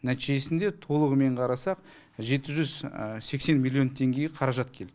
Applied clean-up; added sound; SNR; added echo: none; none; none; none.